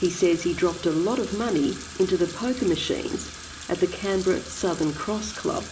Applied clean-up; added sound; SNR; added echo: none; Sink (filling or washing) / Water tap, faucet; 14 dB; reverberation time 2.6 s.